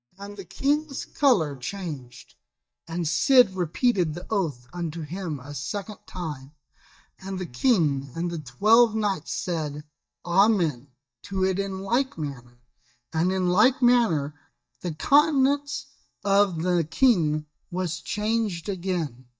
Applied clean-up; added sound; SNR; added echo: neural mask model DeepFilterNet 3.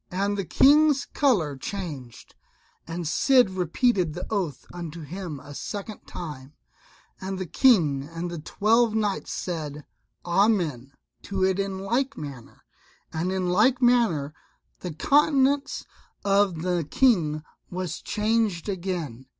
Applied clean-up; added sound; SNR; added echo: none; none; none; none.